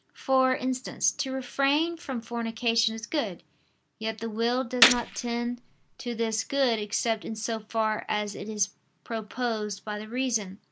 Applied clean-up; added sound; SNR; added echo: none; Gunshot, gunfire; -1 dB; none.